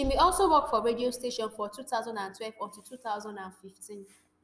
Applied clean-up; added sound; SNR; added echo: none; Boom; 13 dB; none.